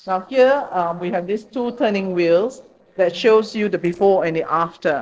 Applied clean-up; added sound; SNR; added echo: neural separator model SepFormer DNS4.